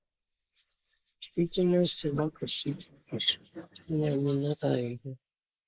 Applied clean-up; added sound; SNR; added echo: neural mask model Resemble Enhance denoiser.